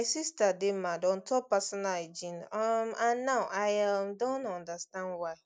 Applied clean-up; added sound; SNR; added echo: none; none; none; none.